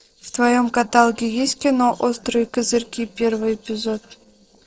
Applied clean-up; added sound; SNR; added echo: neural separator model SepFormer DNS4.